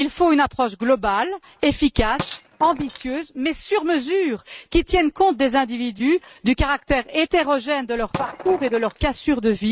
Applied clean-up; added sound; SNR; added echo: neural mask model RNNoise.